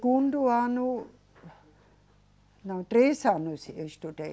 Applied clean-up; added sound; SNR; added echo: none; none; none; none.